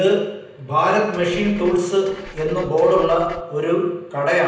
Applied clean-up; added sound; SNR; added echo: none; Engine / Car; 17 dB; reverberation time 0.9 s.